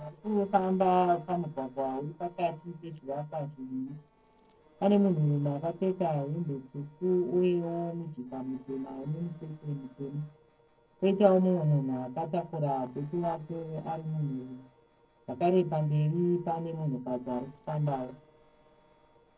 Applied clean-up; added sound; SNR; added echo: neural separator model SepFormer DNS4.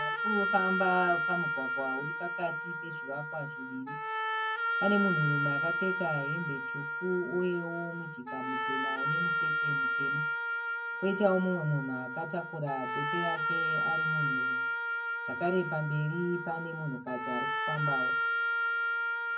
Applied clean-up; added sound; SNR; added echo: none; Wind instrument, woodwind instrument; -2 dB; reverberation time 0.3 s.